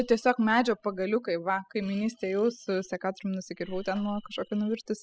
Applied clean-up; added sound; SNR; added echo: classical method spectral subtraction.